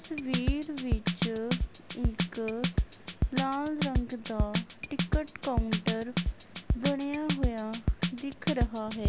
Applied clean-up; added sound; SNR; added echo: none; Drum kit; -3 dB; none.